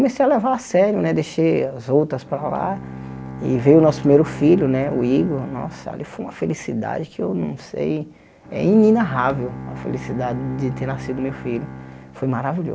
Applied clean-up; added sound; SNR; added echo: none; Bowed string instrument; 15 dB; none.